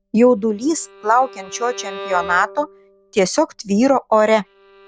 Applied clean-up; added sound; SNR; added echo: none; Bowed string instrument; 18 dB; none.